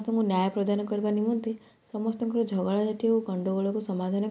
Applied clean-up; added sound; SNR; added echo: none; none; none; none.